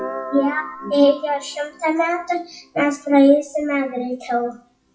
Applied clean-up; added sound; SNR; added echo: classical method WPE with log-MMSE.